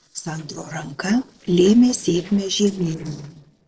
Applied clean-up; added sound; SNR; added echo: neural separator model SepFormer DNS4.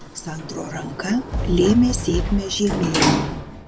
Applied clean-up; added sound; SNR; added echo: none; Fireworks + Sliding door; 2 dB; none.